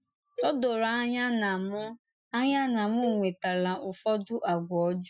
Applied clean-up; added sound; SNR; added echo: classical method Wiener filter.